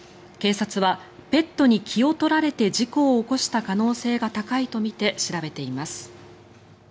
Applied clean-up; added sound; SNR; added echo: none; none; none; none.